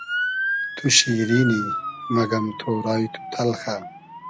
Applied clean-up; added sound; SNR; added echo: none; Motor vehicle (road) / Siren; 6 dB; none.